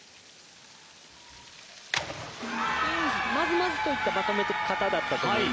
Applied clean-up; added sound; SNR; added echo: none; none; none; none.